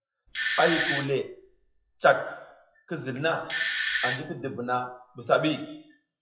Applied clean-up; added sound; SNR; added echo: classical method WPE with log-MMSE.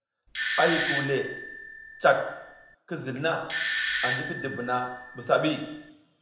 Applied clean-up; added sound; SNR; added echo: none; Doorbell; 4 dB; reverberation time 0.8 s.